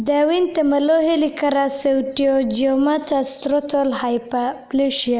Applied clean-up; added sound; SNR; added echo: none; none; none; none.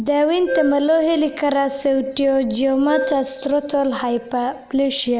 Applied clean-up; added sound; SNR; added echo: none; Keyboard (musical); 11 dB; none.